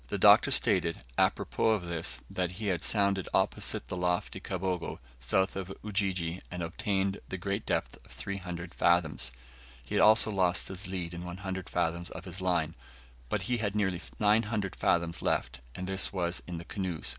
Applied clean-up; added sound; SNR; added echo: none; none; none; none.